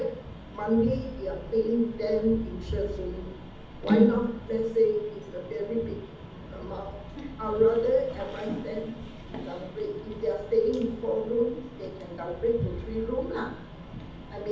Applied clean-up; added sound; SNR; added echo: none; none; none; reverberation time 0.8 s.